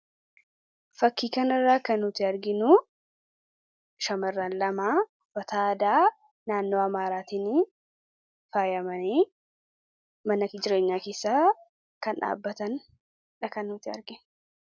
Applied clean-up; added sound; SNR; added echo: none; none; none; none.